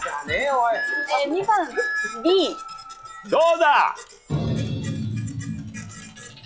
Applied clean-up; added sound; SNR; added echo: classical method log-MMSE.